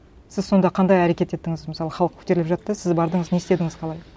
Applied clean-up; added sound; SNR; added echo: none; none; none; none.